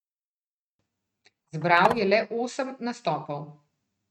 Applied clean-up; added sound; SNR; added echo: neural mask model RNNoise.